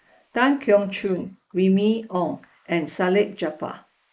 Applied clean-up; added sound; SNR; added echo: neural mask model Resemble Enhance denoiser.